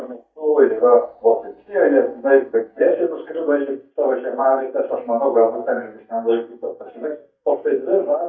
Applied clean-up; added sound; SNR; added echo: neural mask model DeepFilterNet 3.